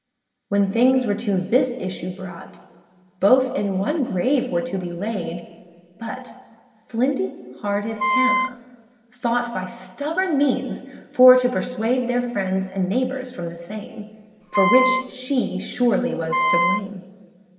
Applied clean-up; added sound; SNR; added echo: none; Wind instrument, woodwind instrument; -1 dB; reverberation time 2.5 s.